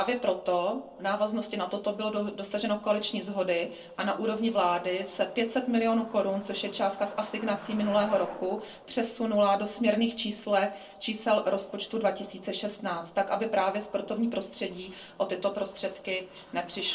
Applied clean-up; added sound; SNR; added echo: neural separator model SepFormer DNS4.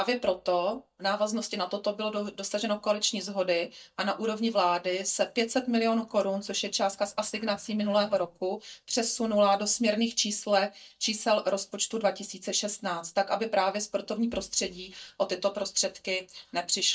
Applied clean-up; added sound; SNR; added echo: neural mask model DeepFilterNet 3.